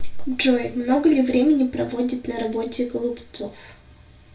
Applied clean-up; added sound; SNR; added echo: none; none; none; reverberation time 0.3 s.